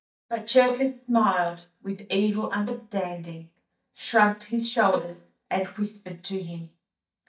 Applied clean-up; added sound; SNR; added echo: neural mask model DeepFilterNet 3.